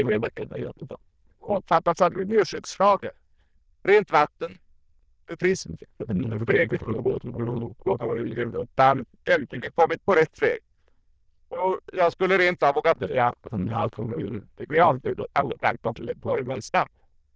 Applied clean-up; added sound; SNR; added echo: neural diffusion model UNIVERSE++.